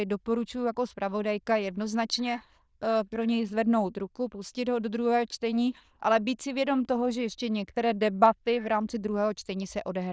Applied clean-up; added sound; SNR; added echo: neural diffusion model UNIVERSE++.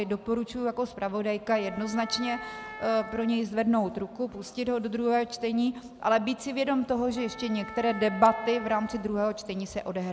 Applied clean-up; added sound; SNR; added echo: none; Wind instrument, woodwind instrument; 14 dB; none.